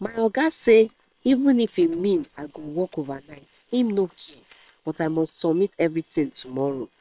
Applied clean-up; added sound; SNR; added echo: neural separator model SepFormer WHAM!.